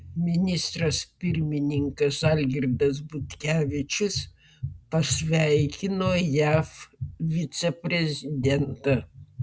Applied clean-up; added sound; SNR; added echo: none; none; none; none.